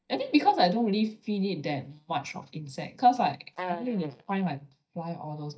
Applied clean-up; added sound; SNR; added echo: neural mask model DeepFilterNet 3.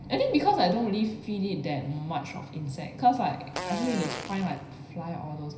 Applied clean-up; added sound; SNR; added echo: none; Fart; 8 dB; reverberation time 0.9 s.